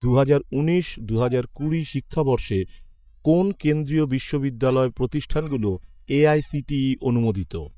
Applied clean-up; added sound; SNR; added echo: neural mask model DeepFilterNet 3.